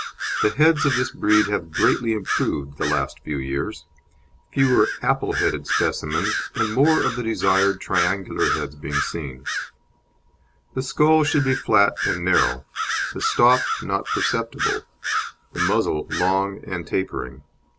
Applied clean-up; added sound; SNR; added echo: none; Bird vocalization, bird call, bird song; 5 dB; none.